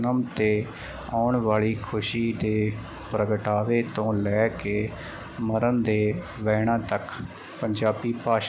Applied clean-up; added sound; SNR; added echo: none; Boat, Water vehicle; 19 dB; none.